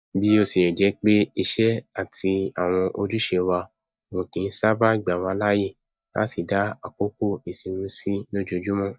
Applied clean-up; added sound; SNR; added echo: neural mask model DeepFilterNet 3.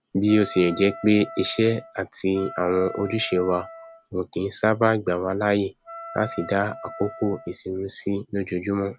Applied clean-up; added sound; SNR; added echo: none; Wind instrument, woodwind instrument; 15 dB; none.